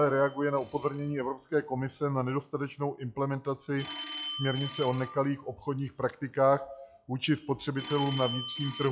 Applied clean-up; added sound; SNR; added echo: classical method log-MMSE.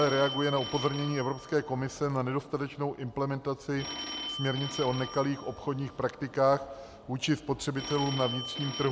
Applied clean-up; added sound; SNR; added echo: none; Telephone; 11 dB; none.